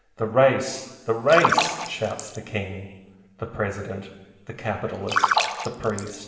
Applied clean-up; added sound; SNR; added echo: none; Splash, splatter; -1 dB; reverberation time 1.2 s.